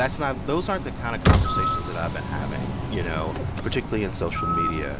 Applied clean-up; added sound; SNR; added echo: none; Bird + Car; -3 dB; none.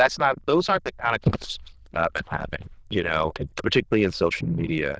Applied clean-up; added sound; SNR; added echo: neural diffusion model UNIVERSE++.